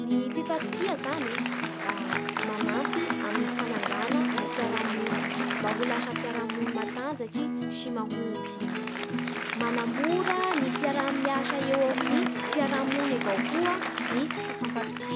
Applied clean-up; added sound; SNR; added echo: none; Acoustic guitar + Applause; -1 dB; none.